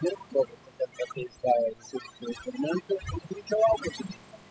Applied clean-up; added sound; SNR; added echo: classical method spectral subtraction.